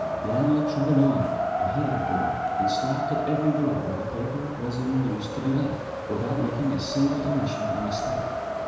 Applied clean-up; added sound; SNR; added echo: none; Wind; 2 dB; reverberation time 1.0 s.